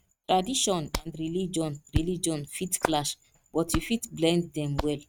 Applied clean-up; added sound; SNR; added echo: neural mask model RNNoise.